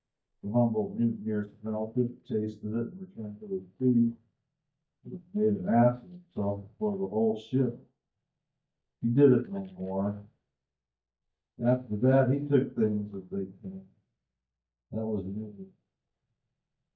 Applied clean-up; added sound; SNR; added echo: neural mask model DeepFilterNet 3.